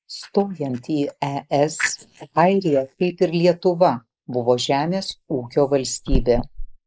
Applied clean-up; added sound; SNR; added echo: neural mask model Resemble Enhance denoiser.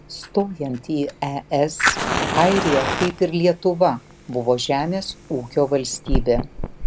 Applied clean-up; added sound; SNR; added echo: none; Fire; 5 dB; none.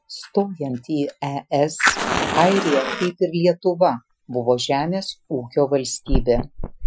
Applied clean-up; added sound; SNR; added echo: classical method Wiener filter.